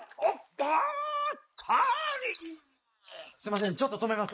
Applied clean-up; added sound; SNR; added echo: neural mask model Resemble Enhance denoiser.